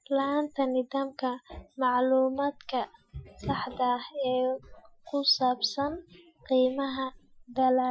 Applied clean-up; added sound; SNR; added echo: classical method Wiener filter.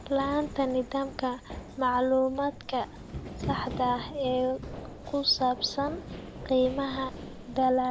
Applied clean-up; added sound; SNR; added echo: none; Run; 12 dB; none.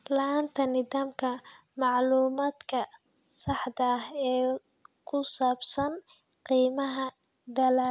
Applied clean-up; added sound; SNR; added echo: none; none; none; none.